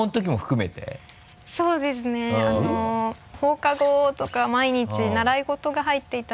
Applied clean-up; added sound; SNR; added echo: none; none; none; none.